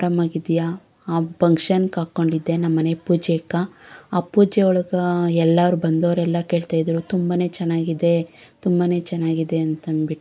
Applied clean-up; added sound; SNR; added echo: none; none; none; none.